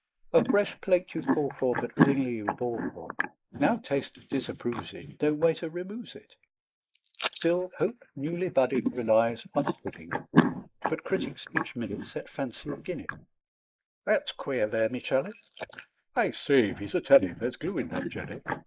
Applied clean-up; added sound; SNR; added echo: neural mask model Resemble Enhance denoiser.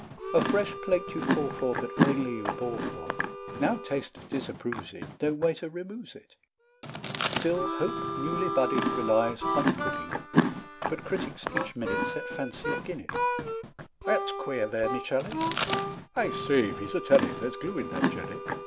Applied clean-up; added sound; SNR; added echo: none; Harmonica + Chewing, mastication; 0 dB; none.